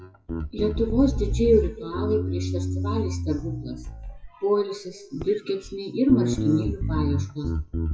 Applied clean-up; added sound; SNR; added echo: classical method WPE with log-MMSE.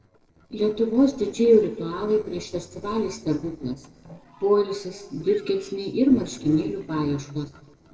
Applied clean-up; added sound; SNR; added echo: neural separator model SepFormer DNS4.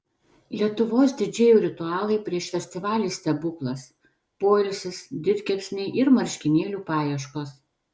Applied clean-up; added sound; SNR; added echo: none; none; none; none.